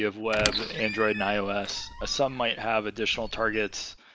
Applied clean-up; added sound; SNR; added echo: none; Squeak; 8 dB; none.